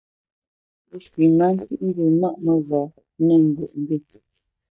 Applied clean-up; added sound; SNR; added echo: neural mask model DeepFilterNet 3.